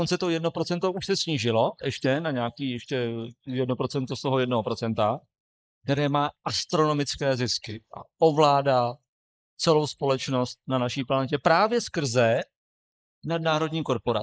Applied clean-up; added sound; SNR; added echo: neural mask model Resemble Enhance denoiser.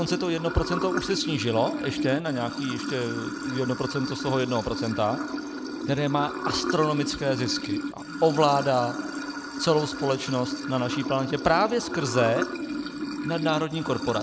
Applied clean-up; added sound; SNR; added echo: none; Sink (filling or washing) / Water; 5 dB; none.